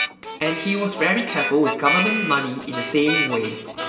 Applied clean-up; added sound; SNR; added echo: none; Harmonica; 4 dB; reverberation time 1.1 s.